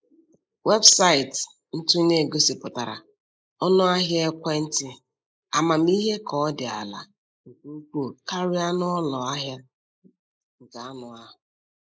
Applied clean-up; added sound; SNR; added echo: neural mask model Resemble Enhance denoiser.